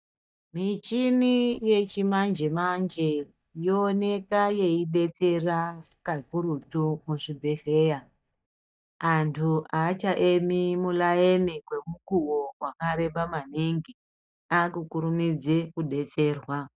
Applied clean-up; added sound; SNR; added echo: neural mask model DeepFilterNet 3.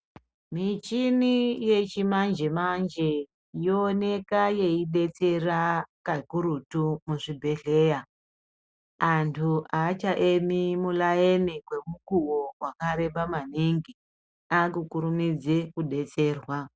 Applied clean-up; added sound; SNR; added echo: none; none; none; none.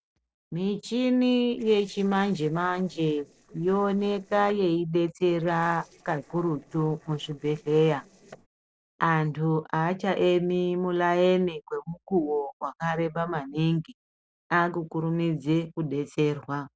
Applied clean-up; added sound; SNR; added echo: neural separator model SepFormer DNS4.